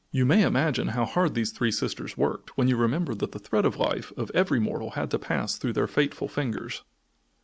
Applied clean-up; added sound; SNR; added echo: none; none; none; none.